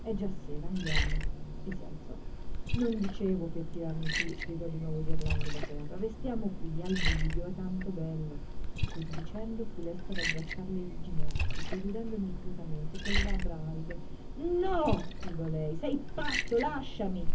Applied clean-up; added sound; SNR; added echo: none; Liquid; -5 dB; reverberation time 0.3 s.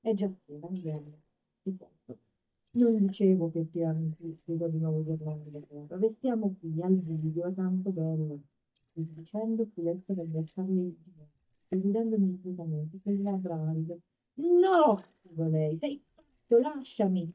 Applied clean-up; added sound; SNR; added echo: neural mask model DeepFilterNet 3.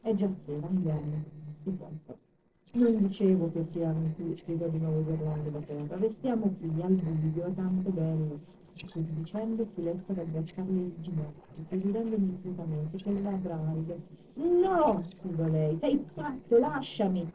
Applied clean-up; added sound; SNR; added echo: neural separator model SepFormer DNS4.